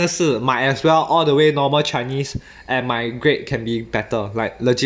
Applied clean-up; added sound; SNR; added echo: none; none; none; none.